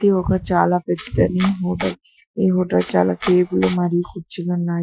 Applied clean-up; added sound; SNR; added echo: classical method Wiener filter.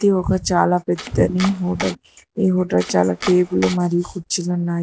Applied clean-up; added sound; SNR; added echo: none; Domestic sounds, home sounds; 12 dB; none.